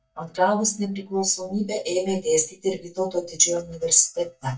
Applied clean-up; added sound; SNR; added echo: neural mask model DeepFilterNet 3.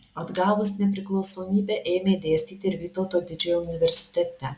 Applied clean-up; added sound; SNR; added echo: none; none; none; none.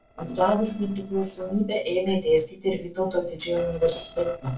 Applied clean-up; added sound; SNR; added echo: neural separator model SepFormer DNS4.